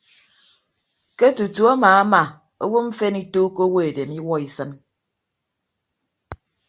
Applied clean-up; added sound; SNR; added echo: none; none; none; none.